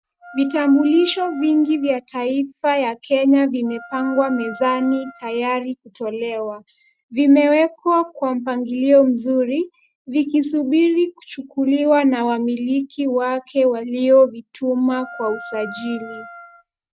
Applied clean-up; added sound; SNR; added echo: neural mask model RNNoise.